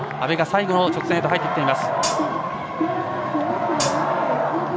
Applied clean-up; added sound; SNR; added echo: none; Hi-hat; 8 dB; none.